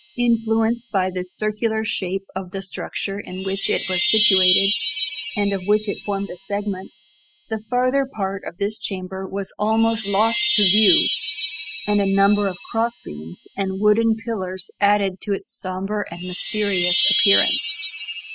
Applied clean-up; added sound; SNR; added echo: classical method spectral subtraction.